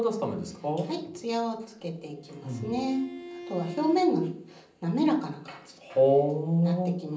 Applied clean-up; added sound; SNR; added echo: none; Bowed string instrument; 16 dB; reverberation time 0.6 s.